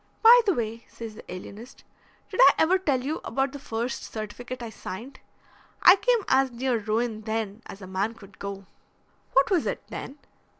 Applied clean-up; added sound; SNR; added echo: none; none; none; none.